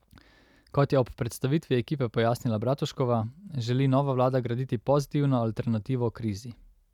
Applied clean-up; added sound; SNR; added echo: none; none; none; none.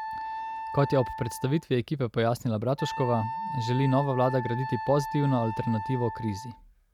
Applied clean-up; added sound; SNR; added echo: none; Wind instrument, woodwind instrument; 8 dB; none.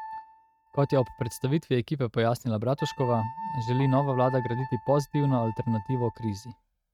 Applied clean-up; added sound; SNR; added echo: neural mask model RNNoise.